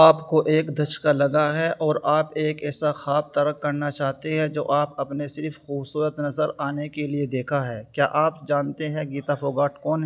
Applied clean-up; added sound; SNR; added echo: none; none; none; none.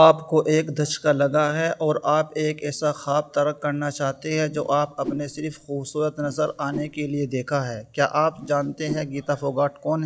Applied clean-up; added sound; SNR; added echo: none; Whoosh, swoosh, swish; 14 dB; none.